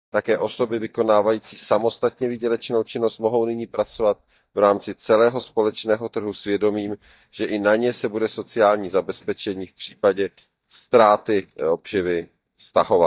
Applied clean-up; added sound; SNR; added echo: neural mask model DeepFilterNet 3.